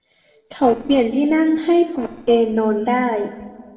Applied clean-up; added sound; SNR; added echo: neural separator model SepFormer DNS4.